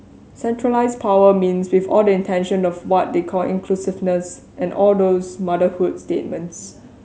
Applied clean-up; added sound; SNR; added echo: none; none; none; none.